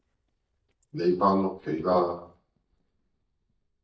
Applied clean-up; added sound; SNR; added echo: neural mask model DeepFilterNet 3.